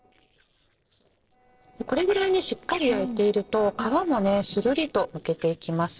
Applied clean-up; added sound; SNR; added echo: neural separator model SepFormer DNS4.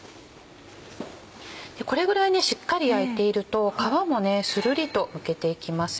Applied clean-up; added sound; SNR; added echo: none; none; none; none.